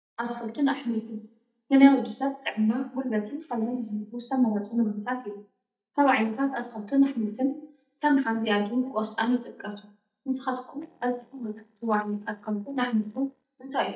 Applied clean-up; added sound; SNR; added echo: neural mask model DeepFilterNet 3.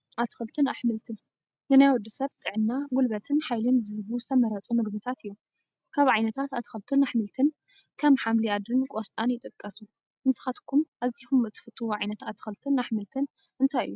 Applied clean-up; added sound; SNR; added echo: none; none; none; none.